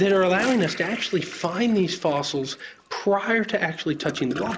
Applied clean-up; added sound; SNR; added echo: none; Toilet flush / Gurgling; 14 dB; none.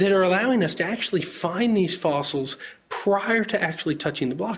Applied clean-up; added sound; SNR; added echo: none; none; none; none.